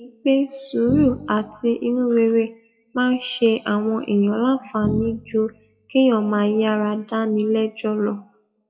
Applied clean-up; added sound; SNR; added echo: classical method WPE with log-MMSE.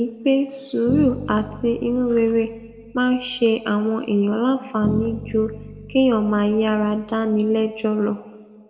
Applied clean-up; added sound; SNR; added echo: none; Bass guitar; 14 dB; reverberation time 1.2 s.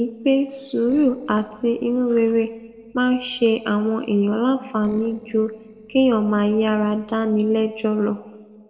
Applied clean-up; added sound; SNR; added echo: neural separator model SepFormer DNS4.